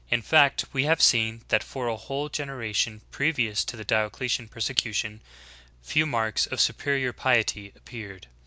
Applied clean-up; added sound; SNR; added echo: none; none; none; none.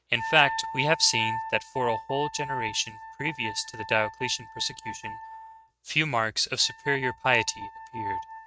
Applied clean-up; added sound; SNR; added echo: neural mask model RNNoise.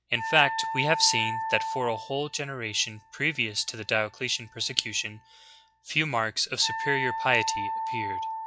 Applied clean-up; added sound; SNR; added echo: classical method log-MMSE.